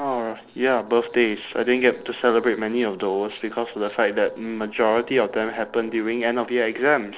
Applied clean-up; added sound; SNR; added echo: neural separator model SepFormer DNS4.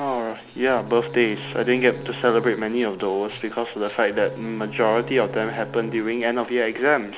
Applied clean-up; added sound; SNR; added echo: none; Bowed string instrument; 16 dB; none.